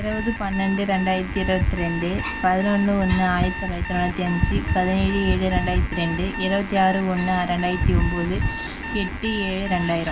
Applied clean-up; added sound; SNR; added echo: none; Alarm; 11 dB; none.